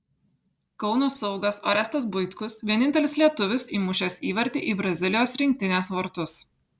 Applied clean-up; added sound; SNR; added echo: none; none; none; none.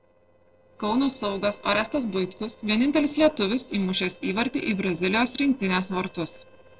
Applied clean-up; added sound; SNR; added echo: neural separator model SepFormer DNS4.